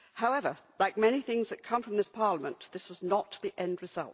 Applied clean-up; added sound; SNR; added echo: none; none; none; none.